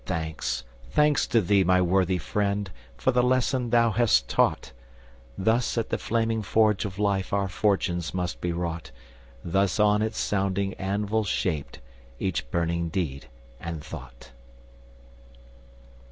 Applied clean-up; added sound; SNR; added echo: none; none; none; none.